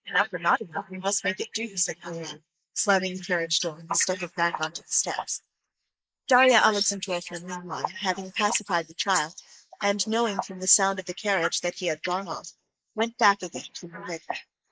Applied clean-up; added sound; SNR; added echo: neural mask model Resemble Enhance denoiser.